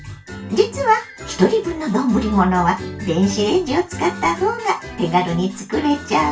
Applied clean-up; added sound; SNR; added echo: none; none; none; reverberation time 0.2 s.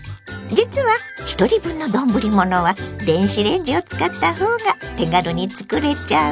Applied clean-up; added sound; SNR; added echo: none; none; none; none.